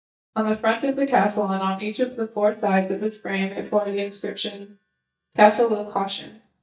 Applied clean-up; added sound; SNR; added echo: neural mask model DeepFilterNet 3.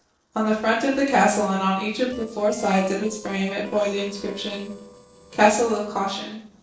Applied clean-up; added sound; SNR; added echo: neural separator model SepFormer DNS4.